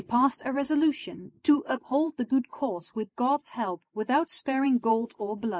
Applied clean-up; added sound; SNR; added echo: neural mask model Resemble Enhance denoiser.